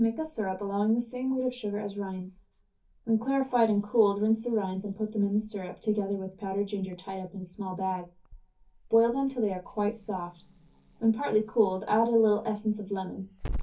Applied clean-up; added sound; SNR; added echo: none; Growling / Hiss; 17 dB; reverberation time 0.3 s.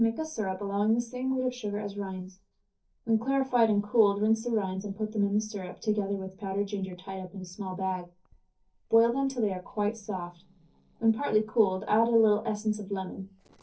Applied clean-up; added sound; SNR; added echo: neural separator model SepFormer DNS4.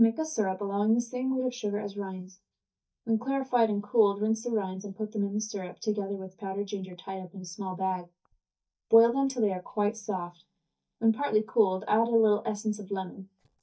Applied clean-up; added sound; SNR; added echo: neural mask model DeepFilterNet 3.